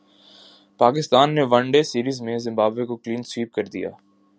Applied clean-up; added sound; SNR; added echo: none; none; none; none.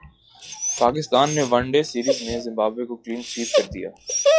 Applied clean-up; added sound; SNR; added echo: classical method log-MMSE.